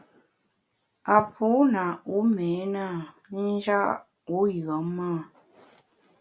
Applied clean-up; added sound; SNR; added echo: none; none; none; none.